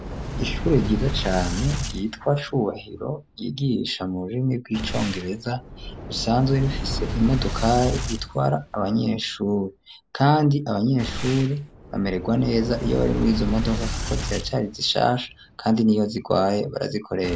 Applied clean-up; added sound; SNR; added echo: none; Boom; 8 dB; none.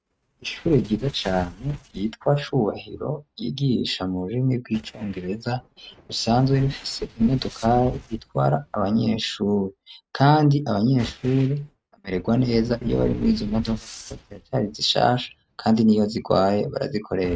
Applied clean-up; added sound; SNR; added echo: neural mask model RNNoise.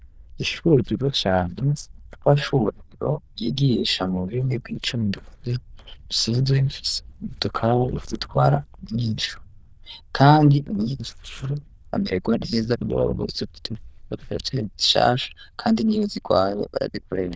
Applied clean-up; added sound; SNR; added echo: neural diffusion model UNIVERSE++.